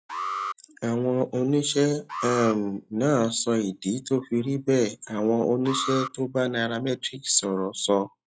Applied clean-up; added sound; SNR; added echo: classical method log-MMSE.